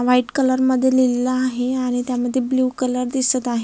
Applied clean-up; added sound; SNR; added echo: none; none; none; none.